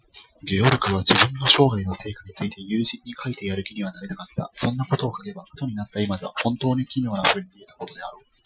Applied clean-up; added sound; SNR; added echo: classical method Wiener filter.